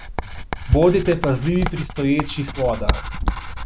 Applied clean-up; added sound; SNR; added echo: none; Writing + Bass drum; 3 dB; none.